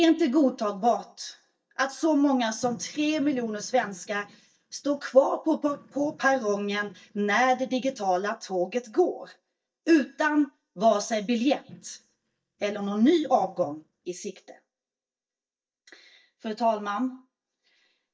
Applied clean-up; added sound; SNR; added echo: neural mask model DeepFilterNet 3.